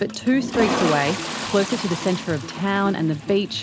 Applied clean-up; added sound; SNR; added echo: none; Toilet flush; 6 dB; none.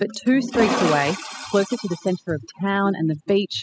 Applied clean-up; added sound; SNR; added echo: classical method spectral subtraction.